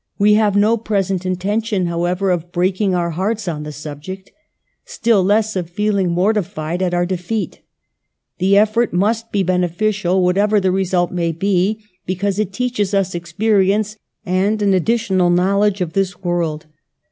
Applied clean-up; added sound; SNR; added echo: none; none; none; none.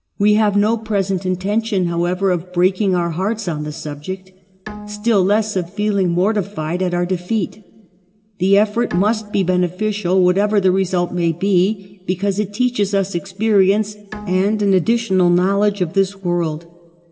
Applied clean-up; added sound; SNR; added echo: none; Bowed string instrument; 19 dB; reverberation time 0.5 s.